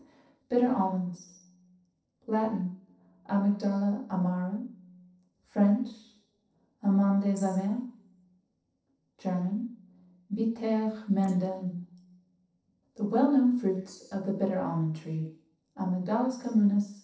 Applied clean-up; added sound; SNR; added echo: neural separator model SepFormer DNS4.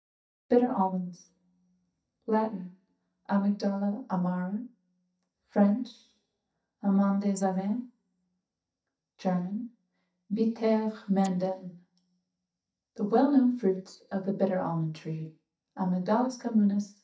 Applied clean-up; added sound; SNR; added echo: neural mask model DeepFilterNet 3.